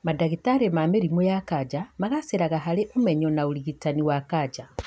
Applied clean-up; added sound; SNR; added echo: none; none; none; none.